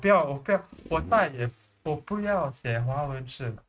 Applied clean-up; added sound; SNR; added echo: neural mask model RNNoise.